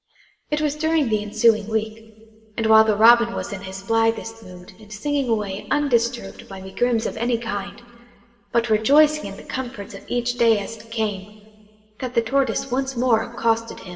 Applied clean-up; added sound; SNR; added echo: none; none; none; reverberation time 1.6 s.